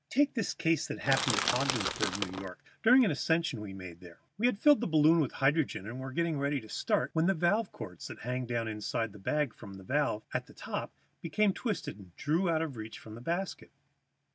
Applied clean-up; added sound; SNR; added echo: none; Crushing; 2 dB; none.